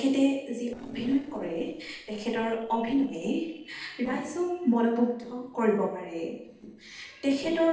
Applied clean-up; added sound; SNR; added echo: neural separator model SepFormer DNS4.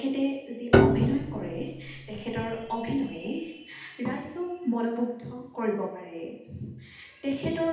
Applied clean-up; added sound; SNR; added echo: none; Piano; -4 dB; reverberation time 0.8 s.